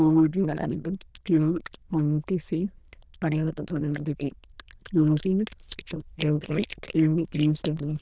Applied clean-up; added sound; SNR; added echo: neural diffusion model UNIVERSE++.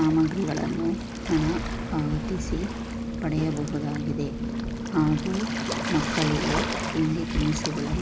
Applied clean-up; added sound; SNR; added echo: none; Waves, surf; 2 dB; none.